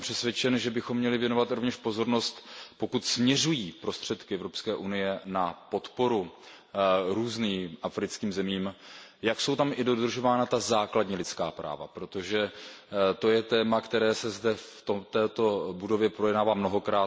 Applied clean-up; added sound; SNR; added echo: none; none; none; none.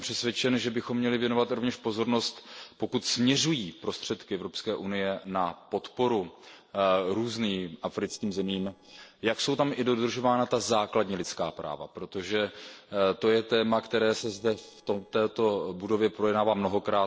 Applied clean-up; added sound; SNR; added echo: neural separator model SepFormer DNS4.